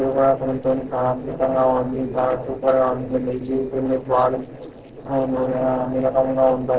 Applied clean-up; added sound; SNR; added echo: neural separator model SepFormer DNS4.